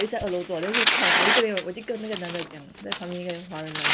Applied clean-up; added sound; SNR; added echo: none; Tearing; -5 dB; none.